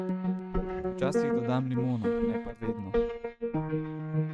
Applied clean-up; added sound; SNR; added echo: neural mask model RNNoise.